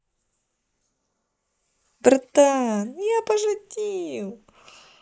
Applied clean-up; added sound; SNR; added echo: neural mask model Resemble Enhance denoiser.